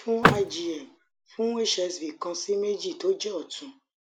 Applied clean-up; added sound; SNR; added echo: none; Vehicle; -3 dB; none.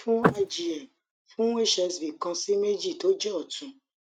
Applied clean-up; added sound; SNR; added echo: neural mask model RNNoise.